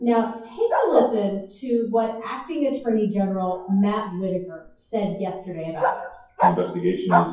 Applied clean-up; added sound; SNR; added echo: classical method WPE with log-MMSE.